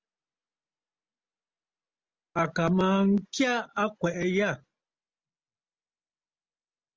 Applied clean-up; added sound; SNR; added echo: none; none; none; none.